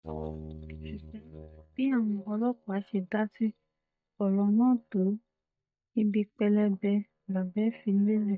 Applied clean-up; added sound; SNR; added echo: neural mask model DeepFilterNet 3.